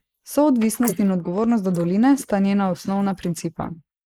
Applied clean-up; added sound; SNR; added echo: neural mask model Resemble Enhance denoiser.